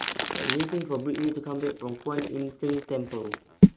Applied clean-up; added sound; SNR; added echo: neural mask model RNNoise.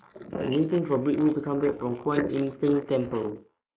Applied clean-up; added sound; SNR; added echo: neural mask model Resemble Enhance denoiser.